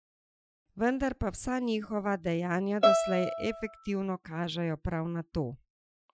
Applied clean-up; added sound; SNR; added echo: classical method Wiener filter.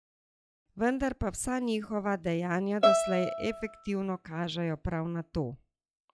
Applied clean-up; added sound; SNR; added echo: classical method log-MMSE.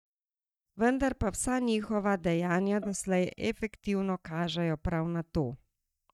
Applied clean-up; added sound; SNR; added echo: neural mask model DeepFilterNet 3.